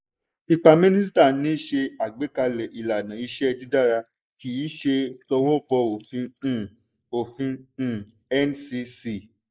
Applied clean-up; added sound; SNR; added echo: neural mask model Resemble Enhance denoiser.